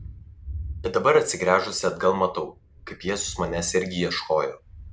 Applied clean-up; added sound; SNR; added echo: none; Thunder; 16 dB; none.